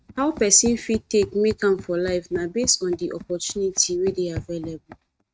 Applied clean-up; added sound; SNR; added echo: neural mask model RNNoise.